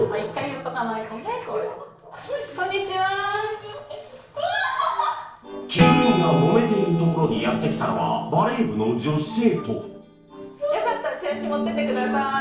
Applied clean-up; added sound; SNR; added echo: neural separator model SepFormer DNS4.